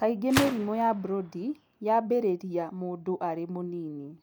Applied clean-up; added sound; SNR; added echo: none; Gunshot, gunfire; 10 dB; none.